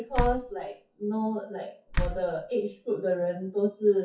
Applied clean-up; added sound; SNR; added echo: classical method WPE with log-MMSE.